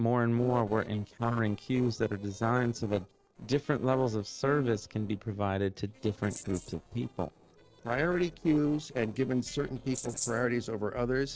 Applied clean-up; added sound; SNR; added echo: neural separator model SepFormer DNS4.